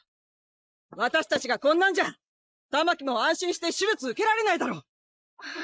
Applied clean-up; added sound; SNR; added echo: neural mask model Resemble Enhance denoiser.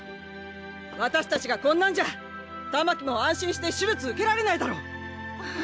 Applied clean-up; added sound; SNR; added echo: none; none; none; none.